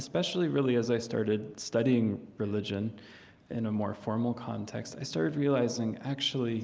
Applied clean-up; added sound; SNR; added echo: none; none; none; none.